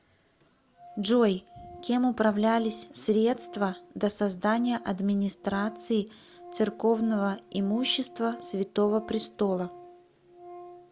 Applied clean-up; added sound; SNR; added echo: none; Organ; 19 dB; none.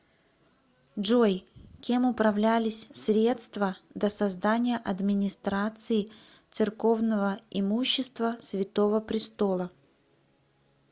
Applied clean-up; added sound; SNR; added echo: none; none; none; none.